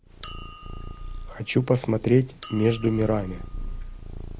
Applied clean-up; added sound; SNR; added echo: none; Purr + Chink, clink; 10 dB; none.